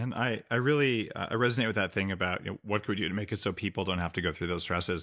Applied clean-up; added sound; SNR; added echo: none; none; none; none.